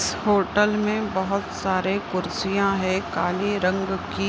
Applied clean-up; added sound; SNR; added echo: none; none; none; none.